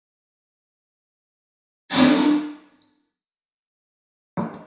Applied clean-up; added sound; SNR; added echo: none; none; none; reverberation time 0.7 s.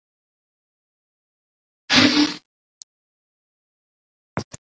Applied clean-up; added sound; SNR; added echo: none; none; none; none.